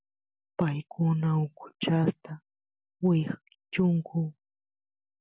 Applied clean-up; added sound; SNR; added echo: none; none; none; none.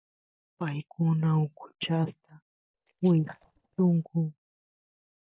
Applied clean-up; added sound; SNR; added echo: neural mask model DeepFilterNet 3.